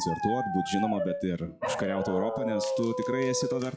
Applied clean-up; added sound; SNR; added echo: classical method log-MMSE.